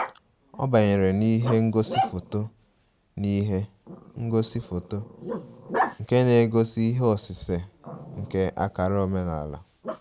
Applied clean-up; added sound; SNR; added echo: none; Growling; 11 dB; none.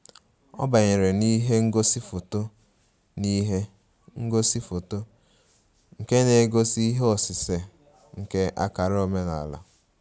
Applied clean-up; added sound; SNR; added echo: none; none; none; none.